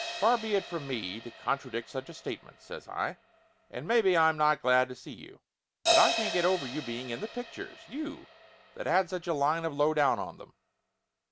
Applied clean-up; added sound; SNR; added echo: none; Crash cymbal; 7 dB; none.